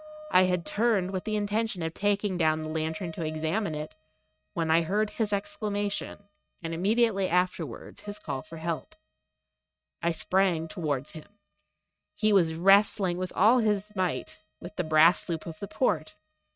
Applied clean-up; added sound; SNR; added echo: neural mask model RNNoise.